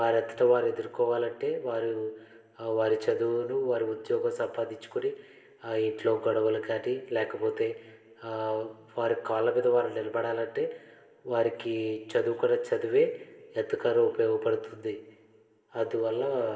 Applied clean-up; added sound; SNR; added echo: none; none; none; reverberation time 1.5 s.